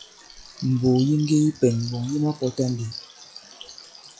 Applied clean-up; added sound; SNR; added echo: classical method log-MMSE.